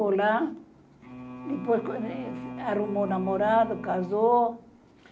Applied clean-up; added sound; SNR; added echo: none; Bowed string instrument; 12 dB; none.